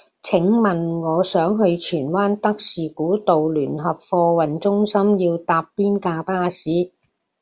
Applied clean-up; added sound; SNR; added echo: none; none; none; none.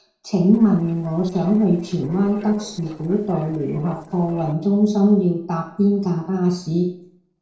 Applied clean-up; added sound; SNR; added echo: neural separator model SepFormer DNS4.